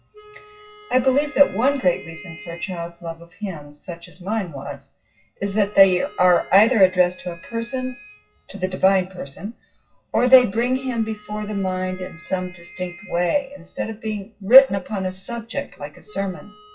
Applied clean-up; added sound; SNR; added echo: classical method WPE with log-MMSE.